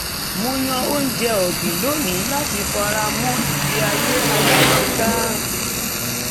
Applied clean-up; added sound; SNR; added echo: none; Engine + Frying (food); -4 dB; none.